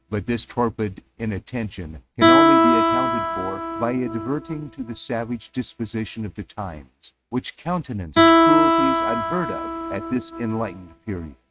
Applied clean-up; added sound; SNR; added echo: neural mask model RNNoise.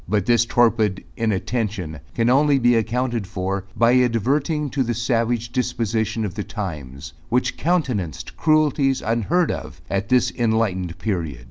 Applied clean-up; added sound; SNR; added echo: none; none; none; none.